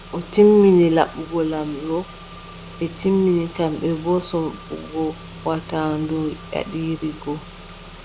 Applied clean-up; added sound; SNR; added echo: none; Engine / Car; 17 dB; none.